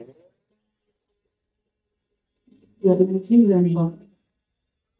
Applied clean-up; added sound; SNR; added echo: neural mask model DeepFilterNet 3.